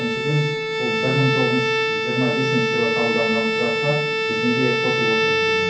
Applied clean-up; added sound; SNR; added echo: none; Bowed string instrument; -3 dB; reverberation time 0.6 s.